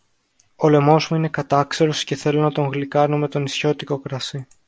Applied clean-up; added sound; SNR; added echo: none; none; none; none.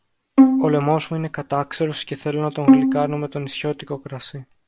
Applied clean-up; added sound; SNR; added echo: none; Bowed string instrument; -4 dB; none.